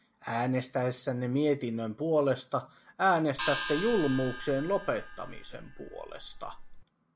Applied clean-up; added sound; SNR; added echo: none; Gong; 8 dB; none.